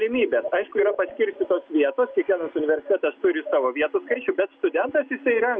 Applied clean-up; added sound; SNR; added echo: none; none; none; none.